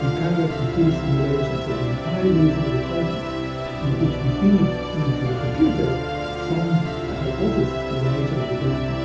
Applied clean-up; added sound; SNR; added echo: none; Musical instrument; 4 dB; reverberation time 0.6 s.